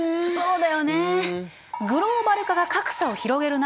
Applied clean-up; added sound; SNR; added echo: none; Camera; 17 dB; none.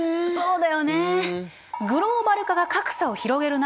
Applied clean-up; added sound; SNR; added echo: none; none; none; none.